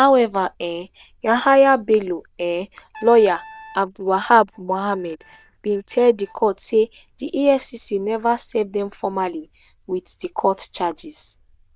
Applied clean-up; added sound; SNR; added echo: neural diffusion model UNIVERSE++.